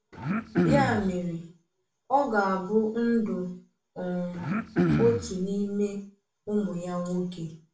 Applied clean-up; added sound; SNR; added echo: none; Cough; -1 dB; reverberation time 0.3 s.